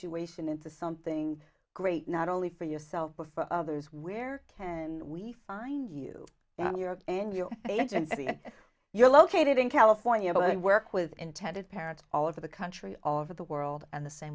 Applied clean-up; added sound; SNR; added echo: none; none; none; none.